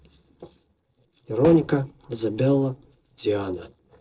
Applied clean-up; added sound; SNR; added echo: neural separator model SepFormer DNS4.